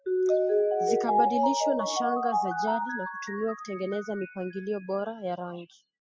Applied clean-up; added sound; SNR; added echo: classical method spectral subtraction.